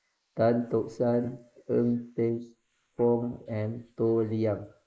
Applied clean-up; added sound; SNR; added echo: neural mask model Resemble Enhance denoiser.